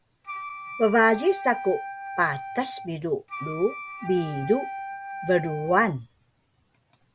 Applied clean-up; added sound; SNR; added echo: none; Wind instrument, woodwind instrument; 10 dB; none.